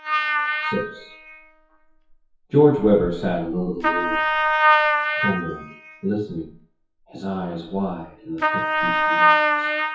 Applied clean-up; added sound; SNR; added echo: classical method WPE with log-MMSE.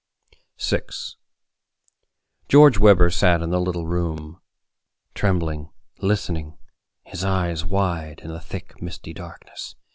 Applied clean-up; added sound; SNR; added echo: none; none; none; none.